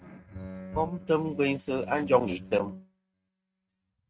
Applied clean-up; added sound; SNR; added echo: neural mask model RNNoise.